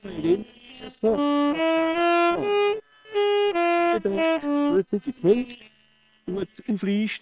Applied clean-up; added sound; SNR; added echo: neural separator model SepFormer WHAM!.